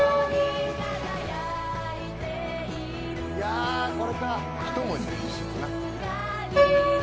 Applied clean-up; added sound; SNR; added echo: none; Piano; -1 dB; none.